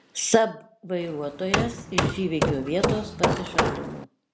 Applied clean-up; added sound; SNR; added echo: none; Hammer; -2 dB; none.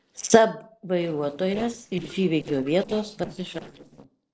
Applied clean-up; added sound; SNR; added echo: neural separator model SepFormer DNS4.